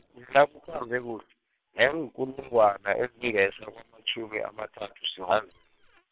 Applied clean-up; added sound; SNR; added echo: neural separator model SepFormer WHAM!.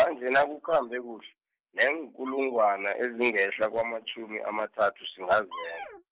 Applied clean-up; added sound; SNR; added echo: neural mask model Resemble Enhance denoiser.